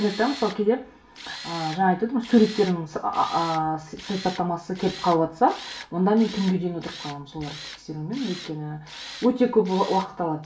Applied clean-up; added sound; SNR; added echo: none; Tools; 16 dB; reverberation time 0.2 s.